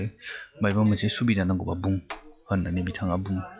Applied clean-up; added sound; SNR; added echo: classical method log-MMSE.